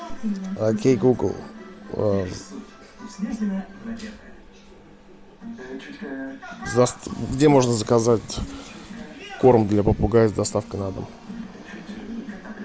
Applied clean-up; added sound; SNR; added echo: none; none; none; none.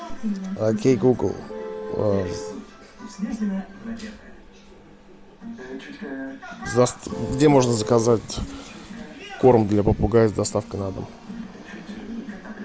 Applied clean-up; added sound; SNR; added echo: none; Vehicle horn, car horn, honking; 11 dB; none.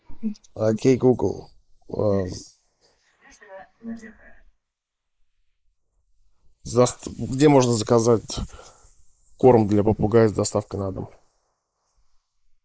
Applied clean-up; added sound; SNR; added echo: neural mask model Resemble Enhance denoiser.